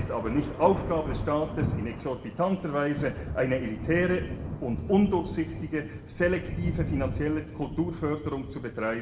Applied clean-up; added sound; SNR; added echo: none; Thunder; 6 dB; reverberation time 0.8 s.